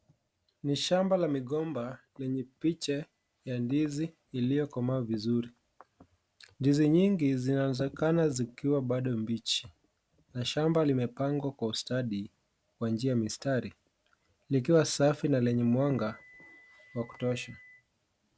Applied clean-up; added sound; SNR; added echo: none; none; none; none.